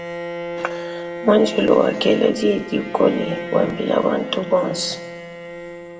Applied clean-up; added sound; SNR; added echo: none; Bowed string instrument; 11 dB; reverberation time 1.1 s.